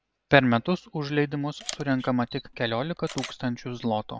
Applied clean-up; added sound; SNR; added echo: none; Camera; 16 dB; none.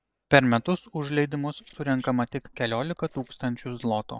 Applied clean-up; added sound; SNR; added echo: neural separator model SepFormer DNS4.